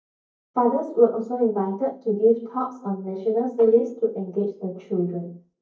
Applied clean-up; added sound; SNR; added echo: neural mask model DeepFilterNet 3.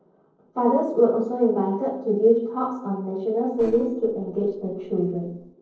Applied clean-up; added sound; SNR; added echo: neural separator model SepFormer DNS4.